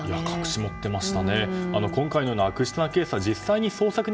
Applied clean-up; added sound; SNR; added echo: none; Wind instrument, woodwind instrument + Guitar; 17 dB; none.